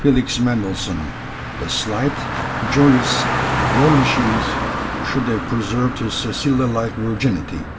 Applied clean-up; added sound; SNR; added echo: none; Car; 3 dB; reverberation time 0.3 s.